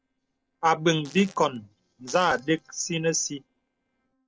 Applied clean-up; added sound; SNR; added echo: neural separator model SepFormer DNS4.